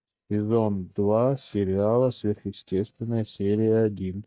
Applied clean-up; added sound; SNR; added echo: neural mask model DeepFilterNet 3.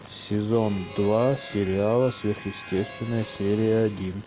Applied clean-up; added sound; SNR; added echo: none; Harmonica; 16 dB; none.